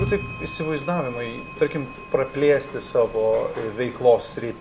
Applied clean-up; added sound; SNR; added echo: none; Clock; 10 dB; none.